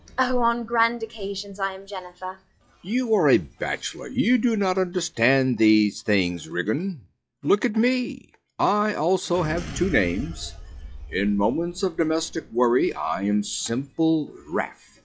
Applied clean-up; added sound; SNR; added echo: classical method log-MMSE.